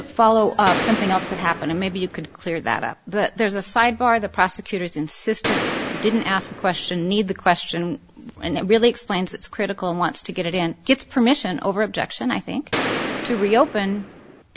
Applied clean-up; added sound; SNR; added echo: none; Gunshot, gunfire; 6 dB; none.